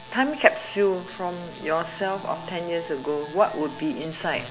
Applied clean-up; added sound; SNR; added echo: none; Musical instrument; 17 dB; none.